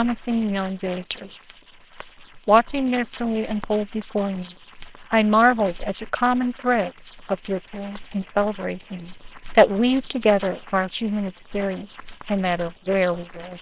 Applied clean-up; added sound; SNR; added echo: neural separator model SepFormer WHAMR!.